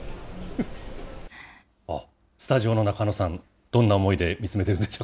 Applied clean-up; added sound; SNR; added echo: none; none; none; none.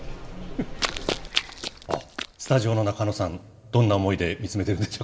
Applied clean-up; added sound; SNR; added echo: none; Run; 6 dB; reverberation time 2.0 s.